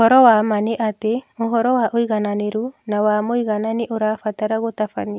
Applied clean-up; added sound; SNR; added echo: none; none; none; none.